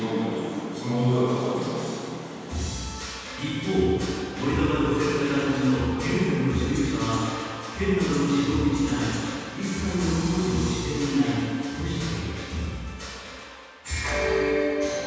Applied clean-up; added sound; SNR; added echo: none; none; none; reverberation time 2.1 s.